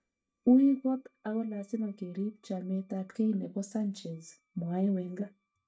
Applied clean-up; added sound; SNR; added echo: neural mask model DeepFilterNet 3.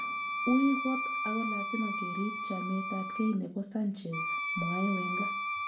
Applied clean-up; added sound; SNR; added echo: none; Wind instrument, woodwind instrument; 2 dB; reverberation time 0.3 s.